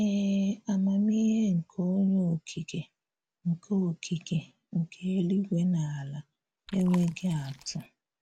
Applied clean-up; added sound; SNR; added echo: none; Chewing, mastication; 19 dB; none.